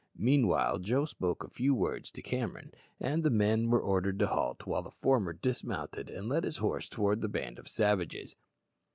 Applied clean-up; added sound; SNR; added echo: none; none; none; none.